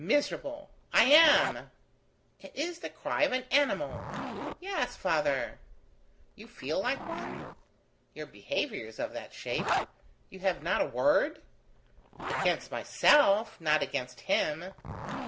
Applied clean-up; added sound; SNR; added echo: none; Zipper (clothing); 10 dB; none.